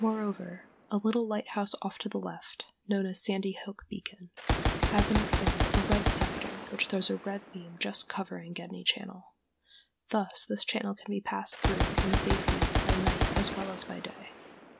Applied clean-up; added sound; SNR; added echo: none; Gunshot, gunfire; -1 dB; none.